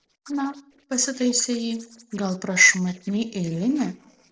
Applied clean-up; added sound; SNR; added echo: neural separator model SepFormer DNS4.